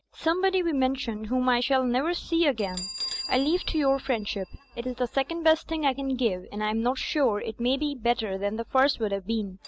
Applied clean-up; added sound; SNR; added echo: none; Bell; 18 dB; none.